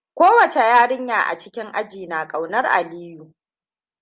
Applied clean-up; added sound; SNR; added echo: none; none; none; none.